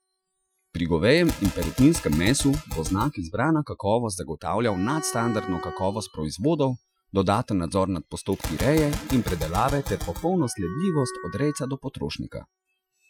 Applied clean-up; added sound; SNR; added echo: classical method Wiener filter.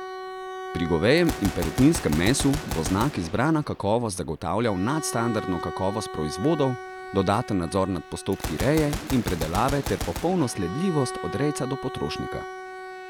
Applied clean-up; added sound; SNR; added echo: none; Bowed string instrument + Gunshot, gunfire; 9 dB; none.